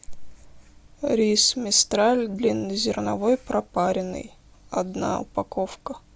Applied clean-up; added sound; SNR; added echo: none; none; none; none.